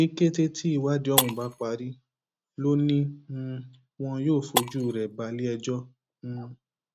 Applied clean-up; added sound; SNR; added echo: neural mask model RNNoise.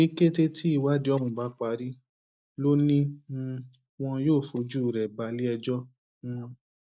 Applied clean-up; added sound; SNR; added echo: neural mask model DeepFilterNet 3.